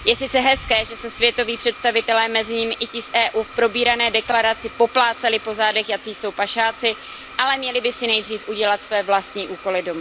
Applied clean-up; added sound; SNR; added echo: none; Domestic sounds, home sounds; 17 dB; none.